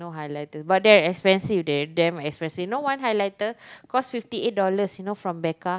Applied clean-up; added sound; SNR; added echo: none; none; none; none.